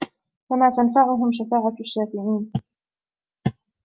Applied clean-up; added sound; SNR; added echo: none; none; none; none.